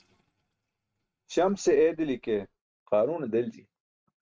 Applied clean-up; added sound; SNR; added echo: neural mask model RNNoise.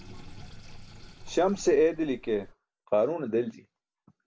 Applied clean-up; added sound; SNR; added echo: none; Sink (filling or washing); 17 dB; none.